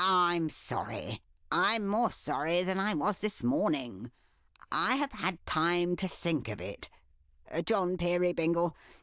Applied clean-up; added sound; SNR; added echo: neural diffusion model UNIVERSE++.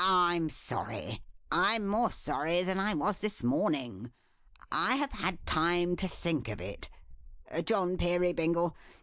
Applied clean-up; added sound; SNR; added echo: neural mask model Resemble Enhance denoiser.